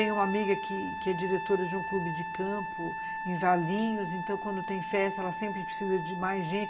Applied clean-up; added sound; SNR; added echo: none; Trumpet; 5 dB; reverberation time 0.4 s.